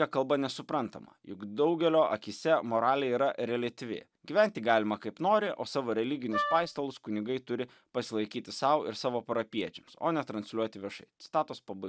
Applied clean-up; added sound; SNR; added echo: neural mask model RNNoise.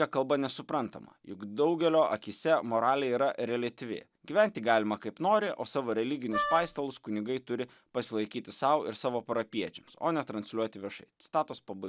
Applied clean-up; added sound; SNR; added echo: none; Wind instrument, woodwind instrument; 3 dB; none.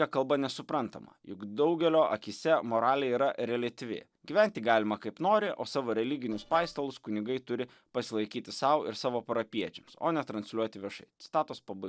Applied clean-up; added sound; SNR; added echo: neural separator model SepFormer DNS4.